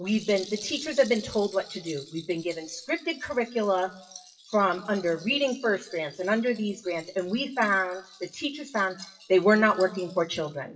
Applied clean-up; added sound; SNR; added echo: classical method WPE with log-MMSE.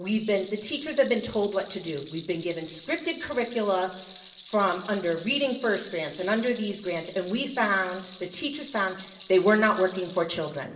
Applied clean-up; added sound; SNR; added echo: none; Rattle; 13 dB; reverberation time 0.7 s.